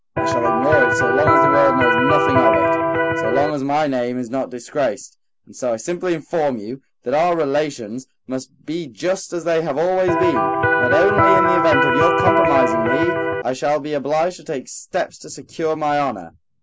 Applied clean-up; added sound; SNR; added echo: none; Electric guitar; -5 dB; none.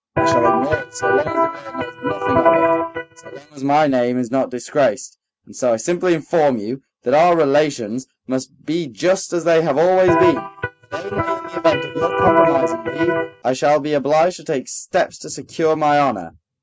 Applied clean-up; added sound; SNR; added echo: neural mask model RNNoise.